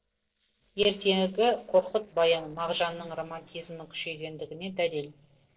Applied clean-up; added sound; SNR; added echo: neural separator model SepFormer DNS4.